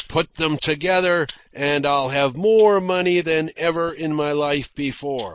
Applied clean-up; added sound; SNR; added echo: neural mask model Resemble Enhance denoiser.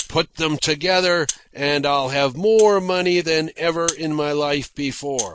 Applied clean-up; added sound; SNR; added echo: none; Rattle (instrument); 15 dB; none.